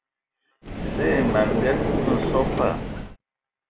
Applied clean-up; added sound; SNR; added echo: none; Car; -3 dB; none.